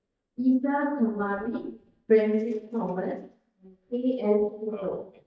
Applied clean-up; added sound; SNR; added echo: neural mask model DeepFilterNet 3.